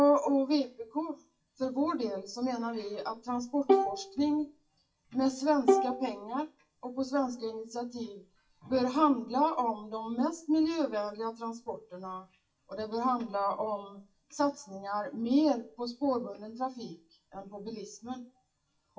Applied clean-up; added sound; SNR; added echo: classical method WPE with log-MMSE.